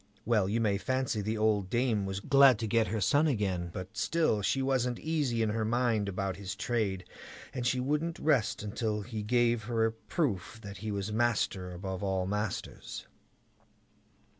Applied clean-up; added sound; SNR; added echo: none; none; none; none.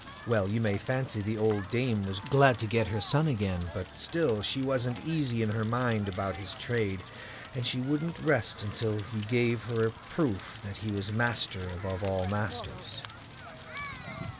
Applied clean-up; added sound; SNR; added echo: none; Crackle; 14 dB; none.